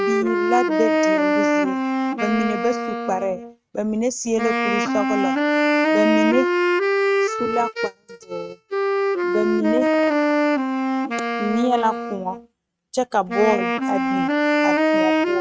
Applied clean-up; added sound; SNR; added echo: neural mask model RNNoise.